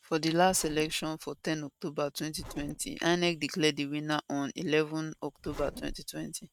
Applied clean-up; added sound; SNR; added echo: neural mask model RNNoise.